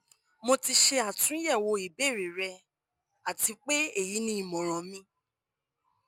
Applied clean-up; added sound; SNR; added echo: none; none; none; none.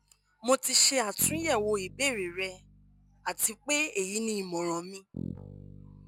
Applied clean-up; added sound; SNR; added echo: none; Bass guitar; 15 dB; none.